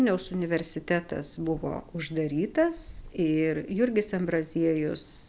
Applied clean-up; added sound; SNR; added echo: none; none; none; none.